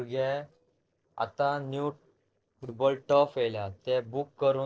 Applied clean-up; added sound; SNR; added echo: neural separator model SepFormer DNS4.